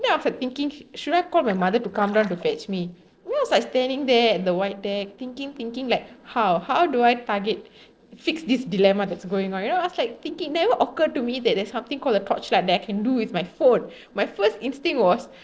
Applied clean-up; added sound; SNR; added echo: neural separator model SepFormer DNS4.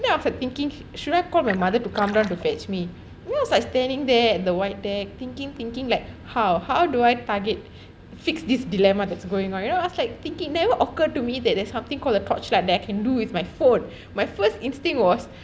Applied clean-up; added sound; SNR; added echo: none; Splash, splatter; 13 dB; none.